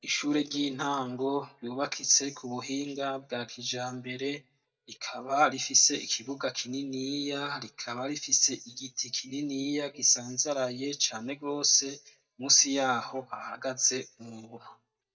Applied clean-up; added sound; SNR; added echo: neural mask model DeepFilterNet 3.